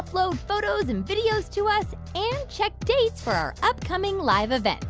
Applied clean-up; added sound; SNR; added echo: none; none; none; none.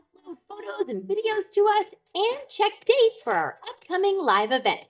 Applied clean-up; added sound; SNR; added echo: neural mask model DeepFilterNet 3.